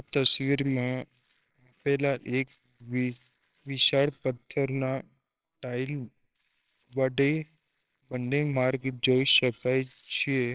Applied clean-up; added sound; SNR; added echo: neural separator model SepFormer WHAMR!.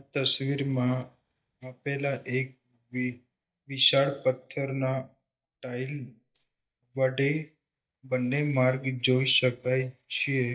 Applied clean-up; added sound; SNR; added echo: neural mask model DeepFilterNet 3.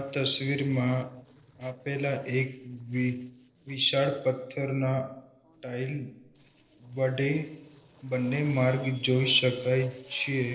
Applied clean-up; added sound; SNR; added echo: neural separator model SepFormer DNS4.